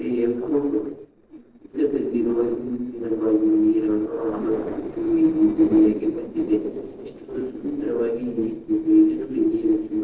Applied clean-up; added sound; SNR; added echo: neural separator model SepFormer DNS4.